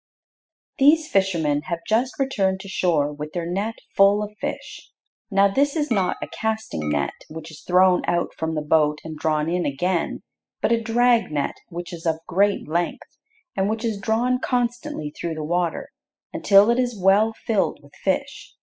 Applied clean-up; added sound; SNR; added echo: classical method spectral subtraction.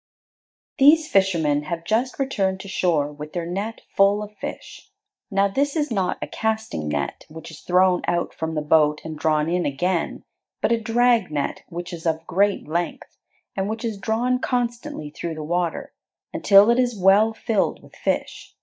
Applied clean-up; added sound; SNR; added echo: neural mask model DeepFilterNet 3.